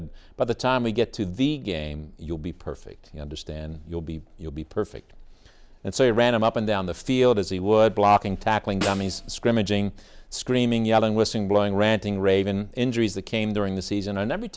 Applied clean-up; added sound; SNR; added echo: none; Snare drum; 13 dB; none.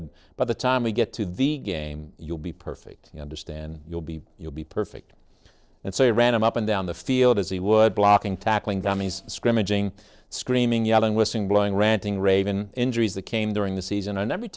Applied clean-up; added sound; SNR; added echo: neural separator model SepFormer DNS4.